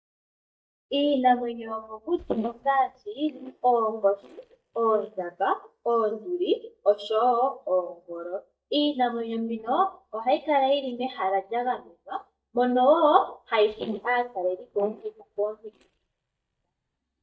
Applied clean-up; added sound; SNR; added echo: neural mask model DeepFilterNet 3.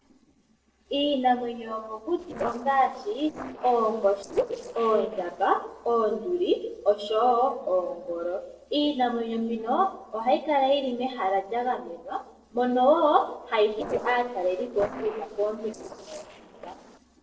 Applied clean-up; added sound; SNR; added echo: neural separator model SepFormer DNS4.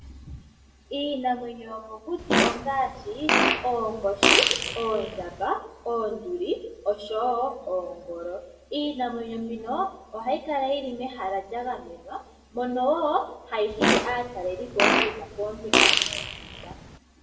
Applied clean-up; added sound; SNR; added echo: none; Fart; -5 dB; reverberation time 0.6 s.